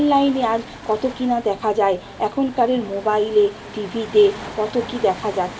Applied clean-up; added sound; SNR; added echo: none; Waves, surf; 16 dB; reverberation time 2.1 s.